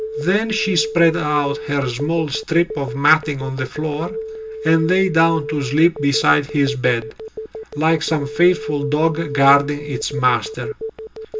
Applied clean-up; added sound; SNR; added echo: none; Telephone; 10 dB; reverberation time 0.2 s.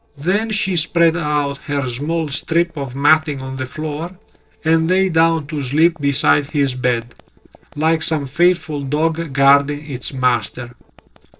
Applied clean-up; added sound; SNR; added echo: neural separator model SepFormer DNS4.